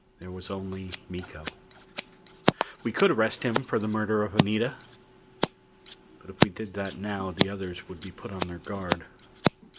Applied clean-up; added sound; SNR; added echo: none; Scissors; 1 dB; none.